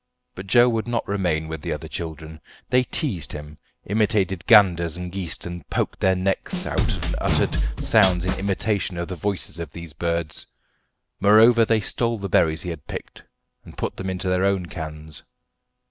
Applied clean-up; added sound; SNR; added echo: none; Drum kit; 0 dB; none.